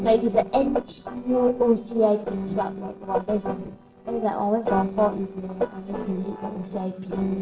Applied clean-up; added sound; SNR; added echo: neural separator model SepFormer DNS4.